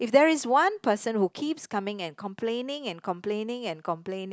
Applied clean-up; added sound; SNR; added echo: none; none; none; none.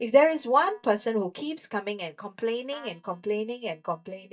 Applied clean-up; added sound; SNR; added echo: neural mask model DeepFilterNet 3.